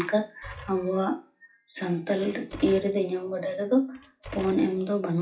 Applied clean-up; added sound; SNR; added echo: classical method WPE with log-MMSE.